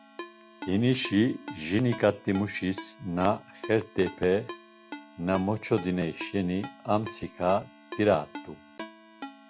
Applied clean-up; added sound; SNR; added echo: none; Ringtone; 15 dB; none.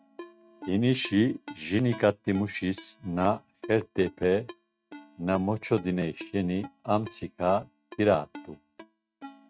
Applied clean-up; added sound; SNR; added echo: neural mask model RNNoise.